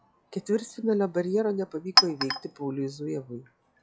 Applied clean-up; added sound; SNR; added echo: classical method log-MMSE.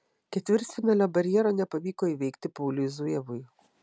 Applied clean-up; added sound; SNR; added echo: none; none; none; none.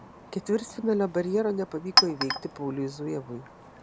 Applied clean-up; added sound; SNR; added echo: none; Chink, clink; 2 dB; none.